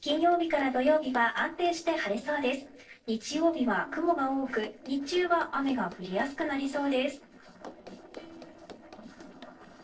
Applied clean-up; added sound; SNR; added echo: neural separator model SepFormer DNS4.